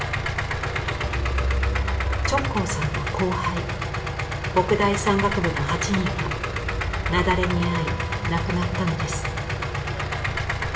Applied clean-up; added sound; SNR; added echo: none; Idling; 1 dB; reverberation time 0.6 s.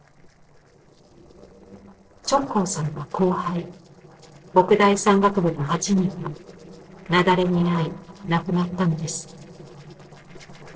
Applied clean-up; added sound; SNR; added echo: neural separator model SepFormer DNS4.